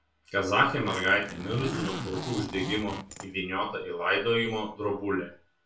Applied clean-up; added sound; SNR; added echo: none; Zipper (clothing); 8 dB; reverberation time 0.3 s.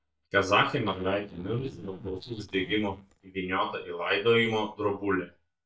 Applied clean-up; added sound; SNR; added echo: neural mask model DeepFilterNet 3.